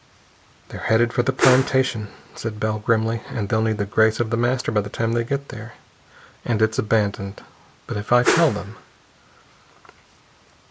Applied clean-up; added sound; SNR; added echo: none; Whoosh, swoosh, swish; 3 dB; none.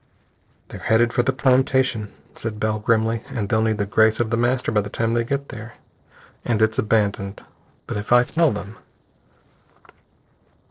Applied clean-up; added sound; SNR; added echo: neural separator model SepFormer DNS4.